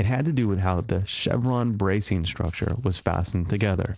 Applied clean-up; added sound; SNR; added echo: neural separator model SepFormer DNS4.